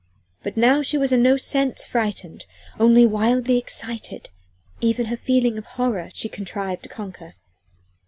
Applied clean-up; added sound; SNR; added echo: none; none; none; none.